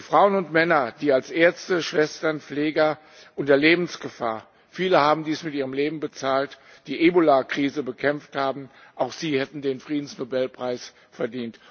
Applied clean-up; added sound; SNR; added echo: none; none; none; none.